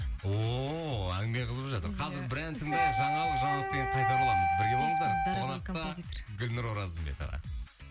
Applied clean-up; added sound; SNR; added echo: none; Wind instrument, woodwind instrument; -4 dB; none.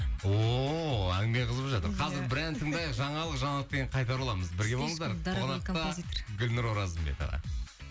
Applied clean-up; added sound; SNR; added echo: none; none; none; none.